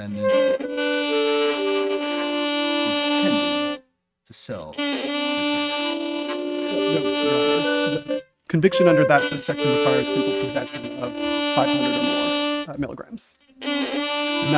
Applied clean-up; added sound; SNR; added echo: neural mask model RNNoise.